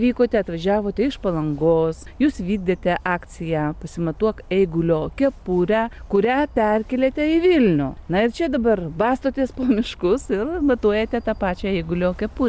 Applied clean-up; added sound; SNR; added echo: none; none; none; none.